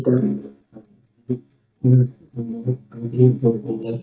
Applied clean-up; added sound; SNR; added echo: neural mask model DeepFilterNet 3.